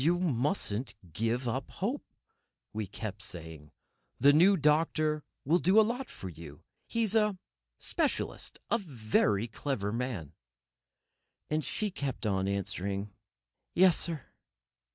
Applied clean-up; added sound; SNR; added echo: none; none; none; none.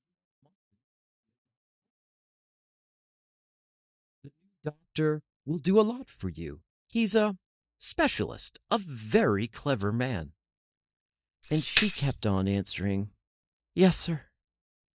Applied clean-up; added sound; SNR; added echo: neural mask model DeepFilterNet 3.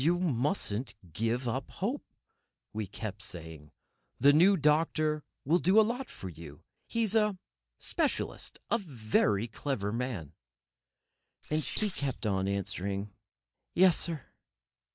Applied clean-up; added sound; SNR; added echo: neural mask model Resemble Enhance denoiser.